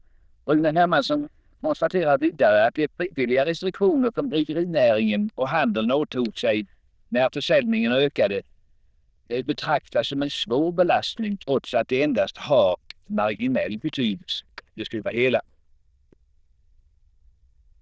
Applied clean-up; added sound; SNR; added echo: neural diffusion model UNIVERSE++.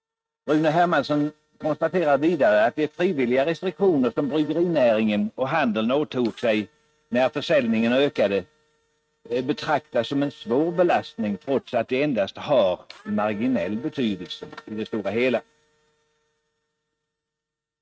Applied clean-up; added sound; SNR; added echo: neural mask model RNNoise.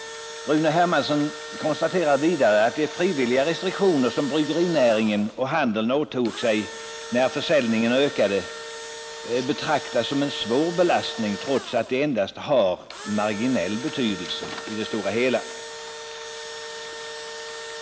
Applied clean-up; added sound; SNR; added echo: none; Engine / Drill; 12 dB; none.